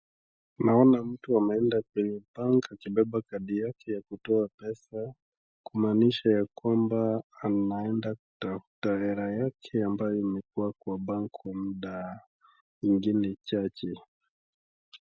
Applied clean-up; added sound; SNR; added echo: none; none; none; none.